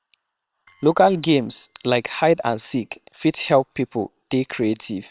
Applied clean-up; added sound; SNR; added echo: neural separator model SepFormer WHAM!.